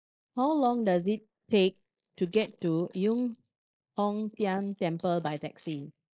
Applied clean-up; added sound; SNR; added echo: neural mask model Resemble Enhance denoiser.